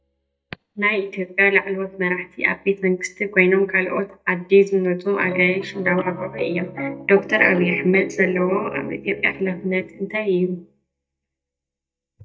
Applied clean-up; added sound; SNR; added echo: neural mask model DeepFilterNet 3.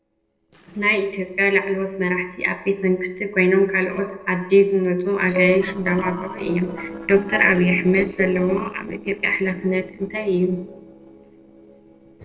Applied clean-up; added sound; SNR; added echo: neural separator model SepFormer DNS4.